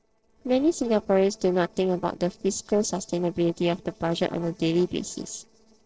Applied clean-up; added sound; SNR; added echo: neural separator model SepFormer DNS4.